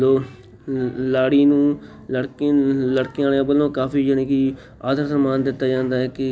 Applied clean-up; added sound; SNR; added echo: none; none; none; none.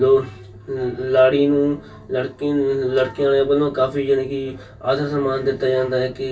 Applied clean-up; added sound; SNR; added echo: none; none; none; reverberation time 0.2 s.